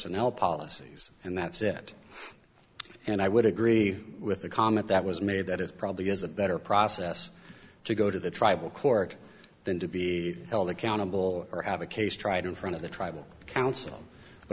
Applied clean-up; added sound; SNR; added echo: none; none; none; none.